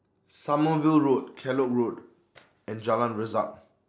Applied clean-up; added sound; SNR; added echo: none; none; none; none.